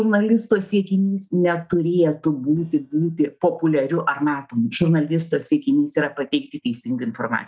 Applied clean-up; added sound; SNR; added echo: neural mask model DeepFilterNet 3.